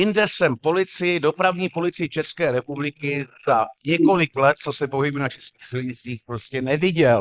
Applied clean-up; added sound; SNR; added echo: neural mask model Resemble Enhance denoiser.